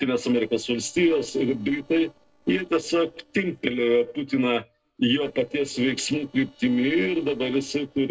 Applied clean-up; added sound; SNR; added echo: neural separator model SepFormer DNS4.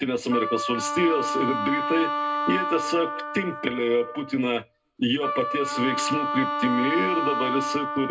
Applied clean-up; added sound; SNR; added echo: none; Wind instrument, woodwind instrument; 2 dB; reverberation time 0.2 s.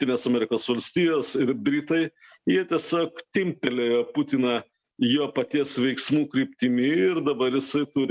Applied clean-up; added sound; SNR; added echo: none; none; none; none.